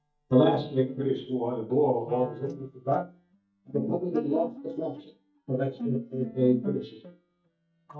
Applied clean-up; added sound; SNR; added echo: neural mask model DeepFilterNet 3.